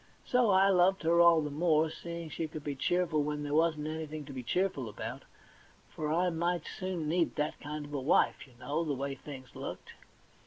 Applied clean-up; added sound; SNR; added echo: none; none; none; none.